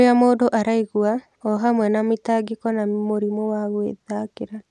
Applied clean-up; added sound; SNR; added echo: none; none; none; none.